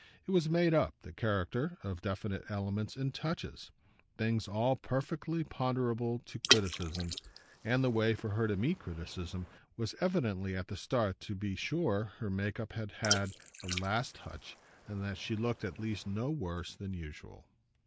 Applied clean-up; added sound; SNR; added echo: neural mask model Resemble Enhance denoiser.